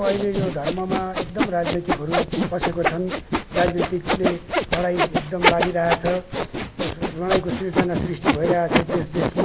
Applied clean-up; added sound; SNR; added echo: none; Sawing; -1 dB; none.